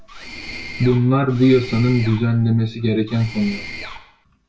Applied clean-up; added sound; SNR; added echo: none; Mechanisms; 14 dB; reverberation time 0.2 s.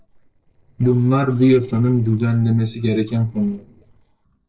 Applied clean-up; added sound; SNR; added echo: neural separator model SepFormer DNS4.